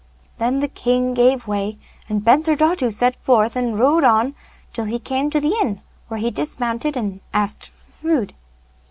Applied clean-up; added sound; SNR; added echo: none; none; none; none.